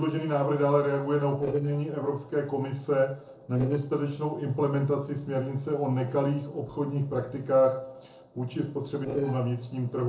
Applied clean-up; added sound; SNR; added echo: neural separator model SepFormer DNS4.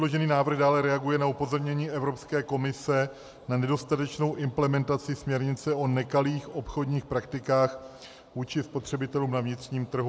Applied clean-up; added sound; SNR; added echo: none; none; none; none.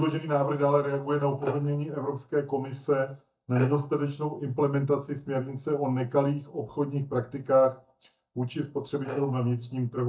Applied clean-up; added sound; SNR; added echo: neural mask model DeepFilterNet 3.